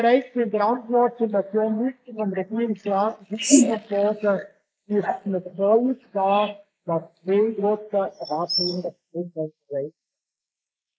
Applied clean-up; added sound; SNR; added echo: neural mask model Resemble Enhance denoiser.